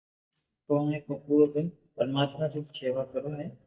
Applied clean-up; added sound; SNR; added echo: neural mask model DeepFilterNet 3.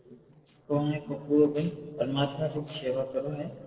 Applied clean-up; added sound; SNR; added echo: neural separator model SepFormer DNS4.